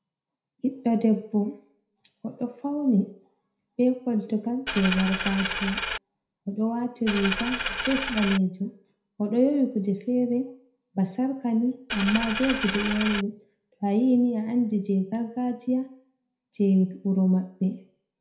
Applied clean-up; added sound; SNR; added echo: none; Coin (dropping); 4 dB; reverberation time 0.5 s.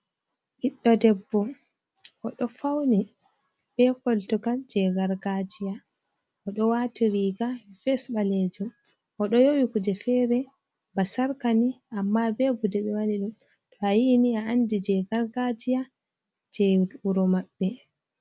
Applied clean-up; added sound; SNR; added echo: none; none; none; none.